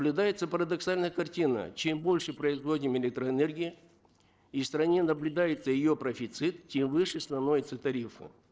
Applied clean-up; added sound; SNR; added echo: neural separator model SepFormer DNS4.